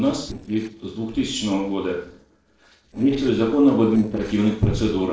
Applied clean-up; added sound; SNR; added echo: neural separator model SepFormer DNS4.